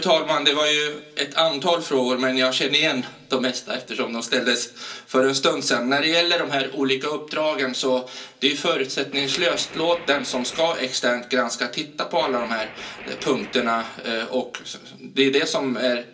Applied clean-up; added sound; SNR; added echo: none; Gunshot, gunfire; 18 dB; reverberation time 0.3 s.